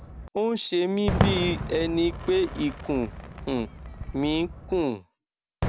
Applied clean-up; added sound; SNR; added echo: none; Fireworks; 5 dB; none.